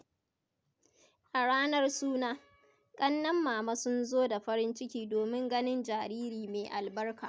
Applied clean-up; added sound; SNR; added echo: none; none; none; none.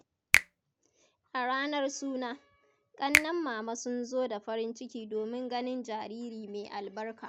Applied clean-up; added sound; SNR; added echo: none; Finger snapping; -1 dB; none.